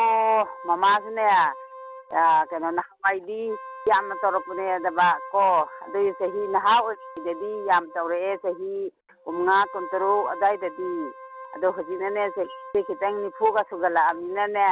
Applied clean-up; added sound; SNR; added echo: none; Wind instrument, woodwind instrument; 16 dB; none.